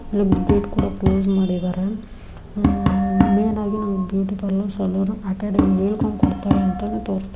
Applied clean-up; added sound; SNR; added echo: none; Tap; 3 dB; none.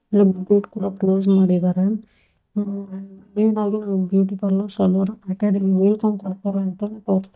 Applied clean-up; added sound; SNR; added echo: neural mask model DeepFilterNet 3.